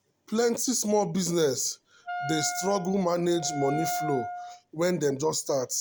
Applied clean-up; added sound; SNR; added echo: none; Wind instrument, woodwind instrument; 7 dB; none.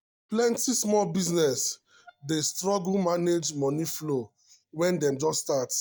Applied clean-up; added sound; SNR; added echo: neural mask model DeepFilterNet 3.